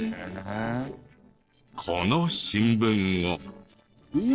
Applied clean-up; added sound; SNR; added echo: neural separator model SepFormer DNS4.